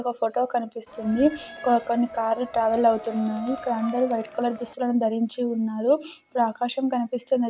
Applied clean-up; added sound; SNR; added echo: none; Crowd; 15 dB; none.